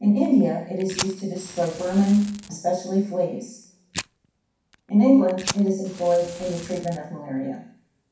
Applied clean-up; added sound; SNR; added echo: none; Fire; 16 dB; reverberation time 0.6 s.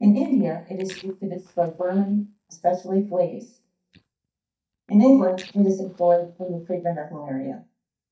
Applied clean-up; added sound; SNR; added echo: neural mask model DeepFilterNet 3.